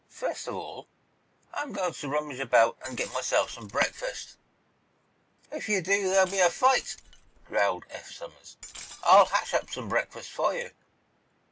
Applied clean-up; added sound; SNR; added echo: none; Glass; 19 dB; none.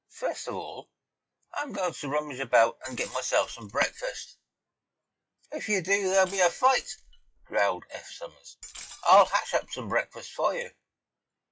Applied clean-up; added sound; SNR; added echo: classical method log-MMSE.